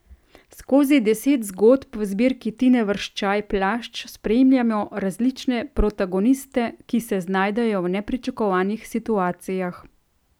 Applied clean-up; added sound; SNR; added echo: none; none; none; none.